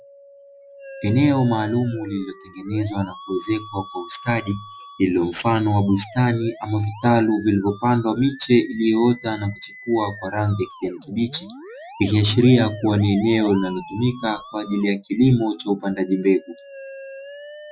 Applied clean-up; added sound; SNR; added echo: classical method Wiener filter.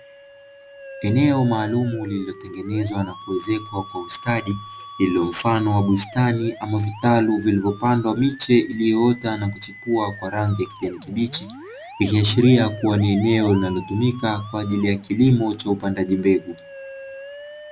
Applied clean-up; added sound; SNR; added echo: none; Musical instrument; 18 dB; none.